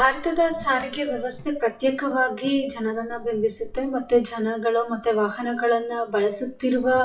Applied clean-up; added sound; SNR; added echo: classical method WPE with log-MMSE.